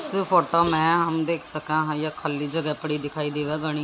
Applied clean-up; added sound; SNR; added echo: none; Cowbell; 19 dB; none.